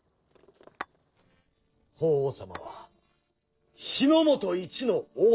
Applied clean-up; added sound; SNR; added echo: neural separator model SepFormer DNS4.